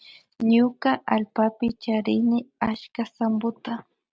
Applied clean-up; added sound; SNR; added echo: none; none; none; none.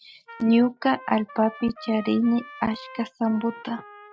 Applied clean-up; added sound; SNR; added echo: classical method Wiener filter.